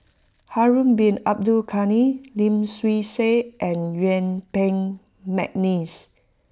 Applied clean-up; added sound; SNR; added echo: none; none; none; none.